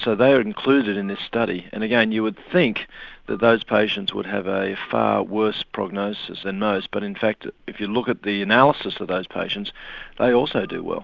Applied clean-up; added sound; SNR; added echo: none; none; none; none.